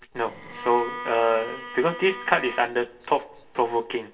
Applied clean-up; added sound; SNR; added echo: none; Bowed string instrument; 12 dB; reverberation time 0.2 s.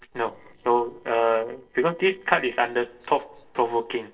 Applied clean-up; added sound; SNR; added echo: neural separator model SepFormer DNS4.